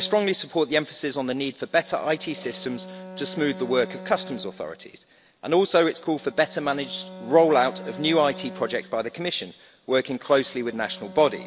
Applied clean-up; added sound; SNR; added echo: none; Bowed string instrument; 17 dB; none.